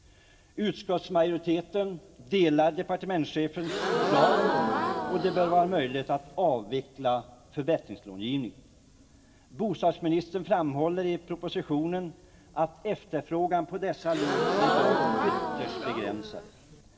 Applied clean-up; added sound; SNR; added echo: none; Crowd / Gasp; -1 dB; reverberation time 0.4 s.